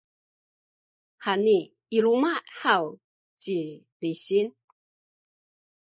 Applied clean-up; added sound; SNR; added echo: neural mask model Resemble Enhance denoiser.